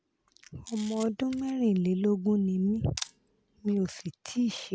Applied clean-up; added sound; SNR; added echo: none; Camera; 18 dB; none.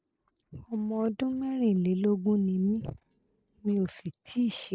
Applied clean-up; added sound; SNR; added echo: neural separator model SepFormer DNS4.